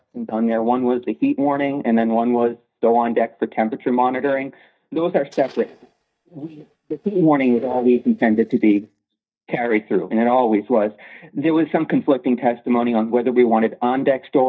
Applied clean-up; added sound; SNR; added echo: neural mask model DeepFilterNet 3.